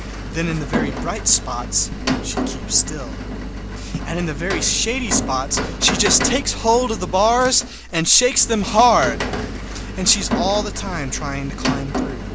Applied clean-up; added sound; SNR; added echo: none; Rain; 5 dB; none.